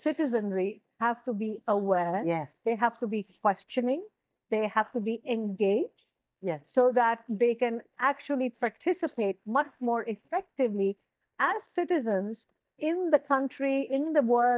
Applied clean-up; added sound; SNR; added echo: neural mask model DeepFilterNet 3.